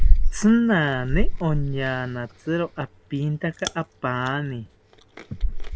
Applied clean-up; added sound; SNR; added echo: none; Chewing, mastication; -2 dB; none.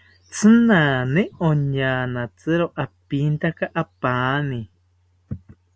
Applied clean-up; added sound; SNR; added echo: none; none; none; none.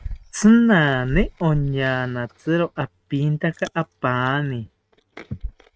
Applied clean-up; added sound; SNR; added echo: neural mask model RNNoise.